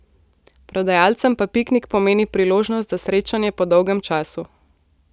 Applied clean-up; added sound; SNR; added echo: none; none; none; none.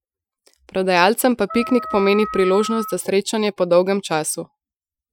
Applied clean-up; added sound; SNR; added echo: classical method Wiener filter.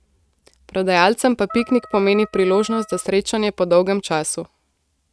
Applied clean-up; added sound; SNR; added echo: neural mask model RNNoise.